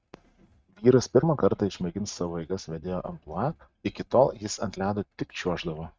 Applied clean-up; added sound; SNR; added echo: neural mask model RNNoise.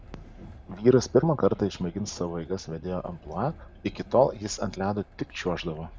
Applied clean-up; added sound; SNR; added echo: none; Train; 19 dB; none.